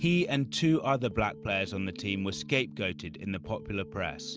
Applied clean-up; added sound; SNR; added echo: none; none; none; none.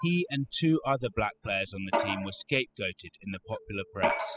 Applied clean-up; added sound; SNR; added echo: classical method spectral subtraction.